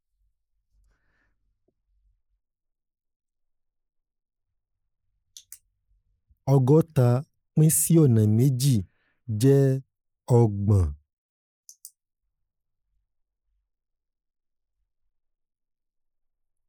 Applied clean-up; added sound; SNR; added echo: neural mask model Resemble Enhance denoiser.